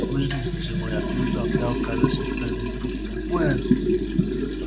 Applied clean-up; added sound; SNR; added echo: none; Liquid; -4 dB; none.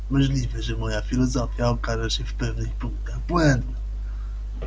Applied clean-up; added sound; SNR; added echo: none; none; none; none.